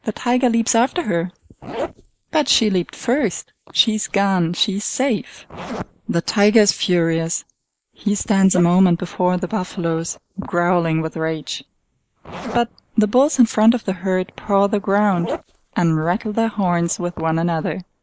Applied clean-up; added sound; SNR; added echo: neural mask model Resemble Enhance denoiser.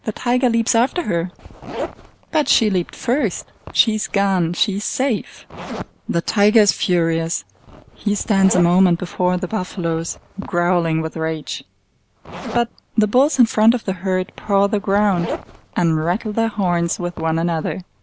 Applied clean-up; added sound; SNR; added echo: none; Zipper (clothing); 16 dB; none.